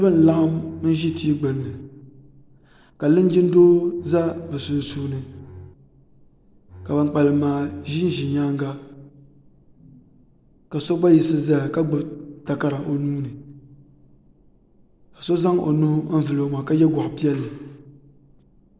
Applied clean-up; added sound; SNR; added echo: none; Bowed string instrument; 19 dB; none.